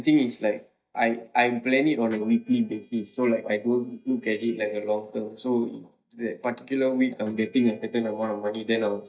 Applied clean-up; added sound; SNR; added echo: neural mask model DeepFilterNet 3.